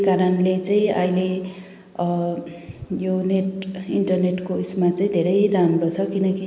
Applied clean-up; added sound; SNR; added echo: none; none; none; none.